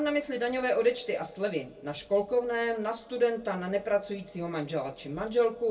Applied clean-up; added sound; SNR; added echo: none; none; none; reverberation time 0.2 s.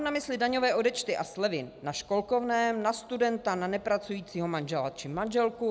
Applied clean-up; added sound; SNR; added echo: none; none; none; none.